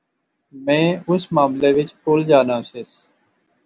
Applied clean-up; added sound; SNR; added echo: none; none; none; none.